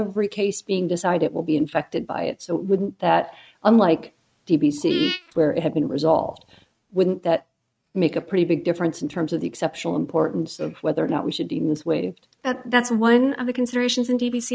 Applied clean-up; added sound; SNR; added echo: neural mask model RNNoise.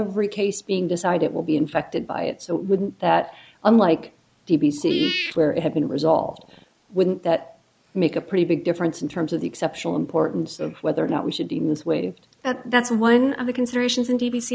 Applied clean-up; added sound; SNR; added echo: neural mask model Resemble Enhance denoiser.